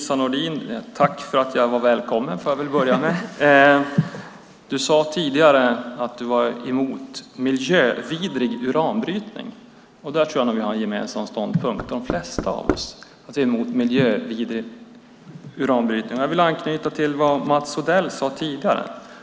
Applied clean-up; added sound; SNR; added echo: none; Knock; 7 dB; none.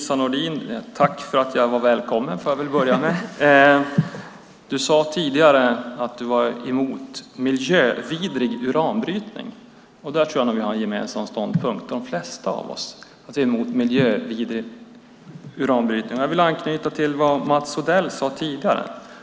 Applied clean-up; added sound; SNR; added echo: none; none; none; none.